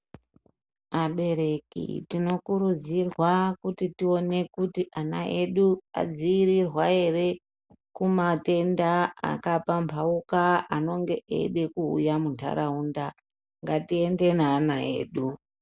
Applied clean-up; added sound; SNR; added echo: none; none; none; none.